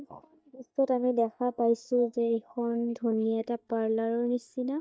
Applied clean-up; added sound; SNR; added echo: neural mask model DeepFilterNet 3.